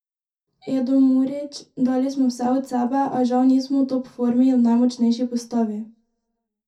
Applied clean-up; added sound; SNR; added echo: none; none; none; reverberation time 0.3 s.